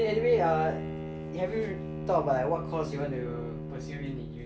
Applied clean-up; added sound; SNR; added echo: none; Bowed string instrument; 6 dB; none.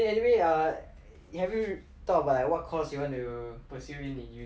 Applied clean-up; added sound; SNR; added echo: none; none; none; none.